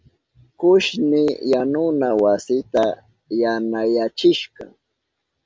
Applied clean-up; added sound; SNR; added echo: none; none; none; none.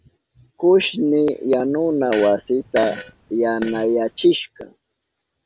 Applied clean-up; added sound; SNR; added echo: none; Fart; 14 dB; none.